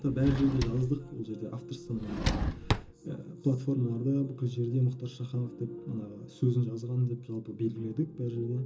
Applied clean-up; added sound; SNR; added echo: none; Drawer open or close; 3 dB; reverberation time 0.2 s.